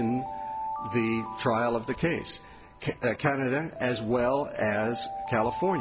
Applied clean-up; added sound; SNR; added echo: none; Alarm; 9 dB; none.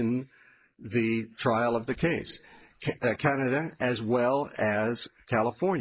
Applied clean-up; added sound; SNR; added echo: neural mask model Resemble Enhance denoiser.